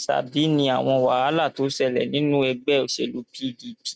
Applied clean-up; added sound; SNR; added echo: none; none; none; none.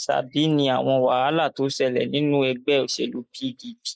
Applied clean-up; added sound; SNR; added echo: neural mask model Resemble Enhance denoiser.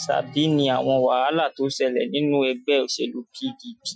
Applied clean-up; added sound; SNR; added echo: classical method Wiener filter.